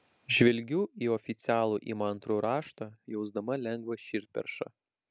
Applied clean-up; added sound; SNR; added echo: none; none; none; none.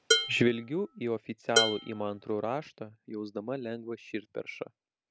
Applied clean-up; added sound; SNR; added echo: none; Dishes, pots, and pans; -2 dB; none.